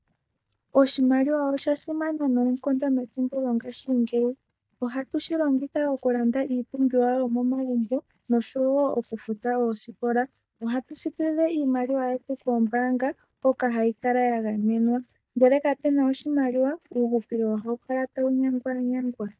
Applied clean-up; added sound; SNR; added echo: neural mask model DeepFilterNet 3.